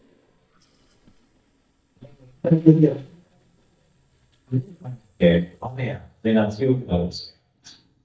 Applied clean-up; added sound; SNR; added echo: neural mask model DeepFilterNet 3.